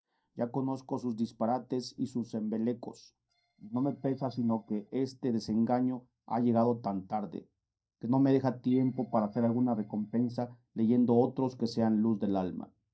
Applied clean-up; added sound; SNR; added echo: neural mask model DeepFilterNet 3.